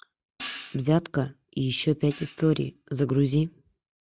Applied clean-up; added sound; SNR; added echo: neural mask model RNNoise.